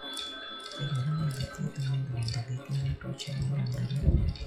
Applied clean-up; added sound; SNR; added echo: classical method log-MMSE.